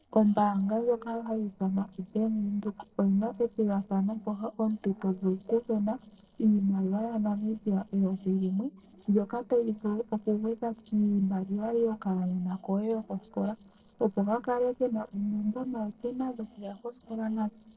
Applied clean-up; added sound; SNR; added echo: neural separator model SepFormer DNS4.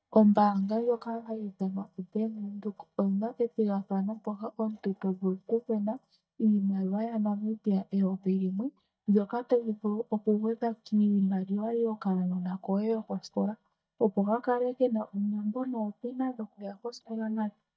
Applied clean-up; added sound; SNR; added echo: neural mask model DeepFilterNet 3.